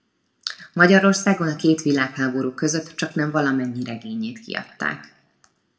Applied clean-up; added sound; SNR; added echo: none; none; none; reverberation time 0.6 s.